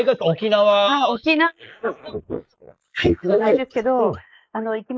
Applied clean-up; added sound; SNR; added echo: neural mask model Resemble Enhance denoiser.